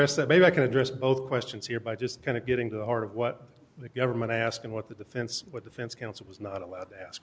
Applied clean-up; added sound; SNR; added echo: none; none; none; none.